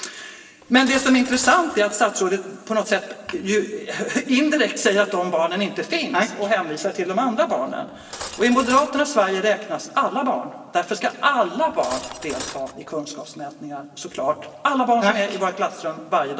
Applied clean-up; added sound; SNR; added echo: none; Cutlery, silverware; 14 dB; reverberation time 2.9 s.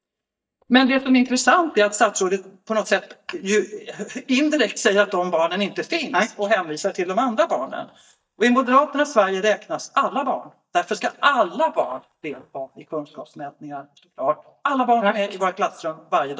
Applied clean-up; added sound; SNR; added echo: neural mask model DeepFilterNet 3.